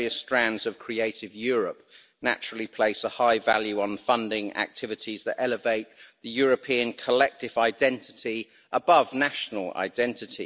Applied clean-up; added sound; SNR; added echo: none; none; none; none.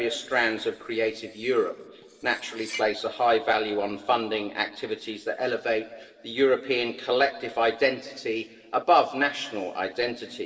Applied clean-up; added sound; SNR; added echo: neural separator model SepFormer DNS4.